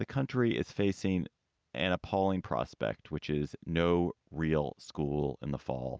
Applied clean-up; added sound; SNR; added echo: none; none; none; none.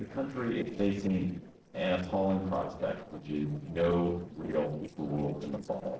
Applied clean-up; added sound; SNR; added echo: neural separator model SepFormer DNS4.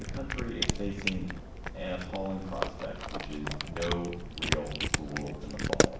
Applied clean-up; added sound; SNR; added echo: none; Cat; -4 dB; reverberation time 0.6 s.